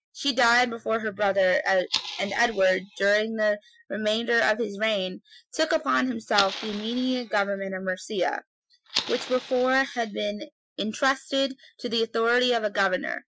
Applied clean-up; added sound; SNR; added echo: classical method Wiener filter.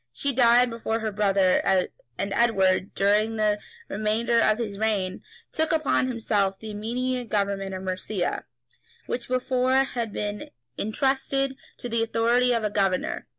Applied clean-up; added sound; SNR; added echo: none; none; none; none.